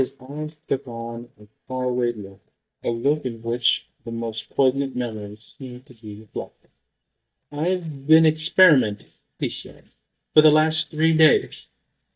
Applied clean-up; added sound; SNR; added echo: neural mask model DeepFilterNet 3.